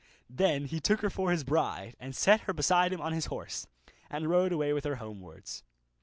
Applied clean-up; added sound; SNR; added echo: none; none; none; none.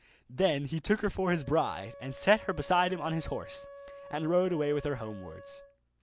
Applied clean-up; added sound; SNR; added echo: none; Wind instrument, woodwind instrument; 18 dB; none.